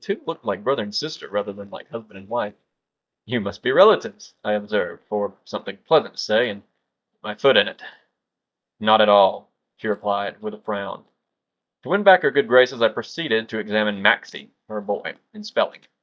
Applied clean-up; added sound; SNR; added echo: neural mask model DeepFilterNet 3.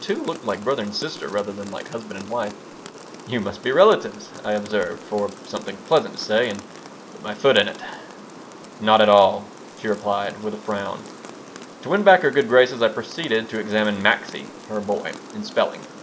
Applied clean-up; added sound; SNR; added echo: none; Rain; 17 dB; none.